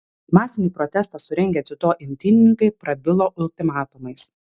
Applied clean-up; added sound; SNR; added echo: none; none; none; none.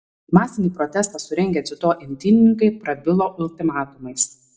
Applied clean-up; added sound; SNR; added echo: none; none; none; reverberation time 0.3 s.